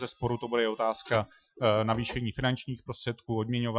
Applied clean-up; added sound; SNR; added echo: classical method Wiener filter.